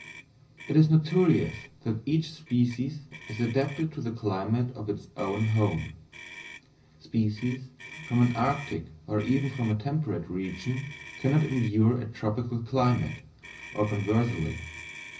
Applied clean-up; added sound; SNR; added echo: none; Motor vehicle (road); 18 dB; reverberation time 0.4 s.